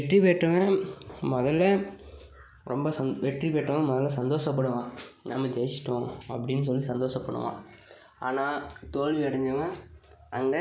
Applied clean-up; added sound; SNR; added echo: none; none; none; none.